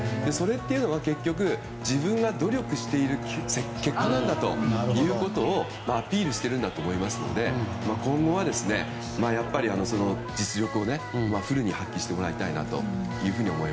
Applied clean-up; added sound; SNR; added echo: none; Bowed string instrument; 10 dB; none.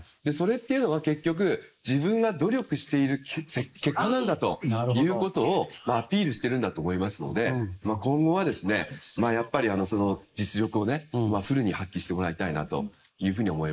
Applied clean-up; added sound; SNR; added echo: neural mask model Resemble Enhance denoiser.